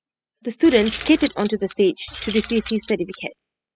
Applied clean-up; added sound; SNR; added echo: classical method spectral subtraction.